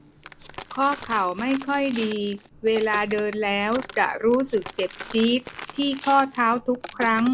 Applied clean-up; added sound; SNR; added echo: none; Walk, footsteps; 15 dB; none.